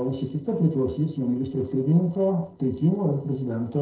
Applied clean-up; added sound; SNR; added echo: neural separator model SepFormer DNS4.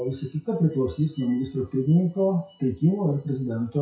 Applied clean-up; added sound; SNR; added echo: classical method WPE with log-MMSE.